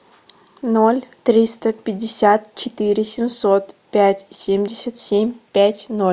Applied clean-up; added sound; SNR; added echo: none; none; none; none.